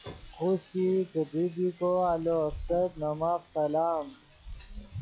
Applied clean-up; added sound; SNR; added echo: classical method log-MMSE.